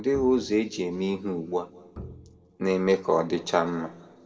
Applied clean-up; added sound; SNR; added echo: none; Bowed string instrument; 19 dB; reverberation time 1.1 s.